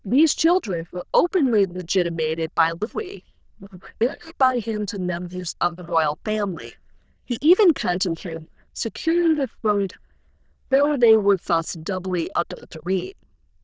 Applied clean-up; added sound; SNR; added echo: neural diffusion model UNIVERSE++.